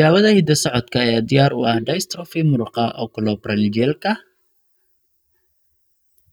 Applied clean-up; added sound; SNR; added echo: neural mask model DeepFilterNet 3.